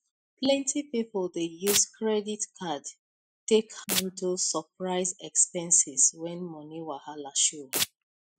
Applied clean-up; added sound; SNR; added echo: classical method spectral subtraction.